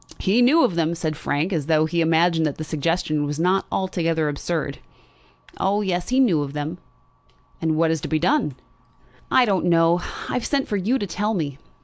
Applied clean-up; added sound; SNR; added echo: none; none; none; none.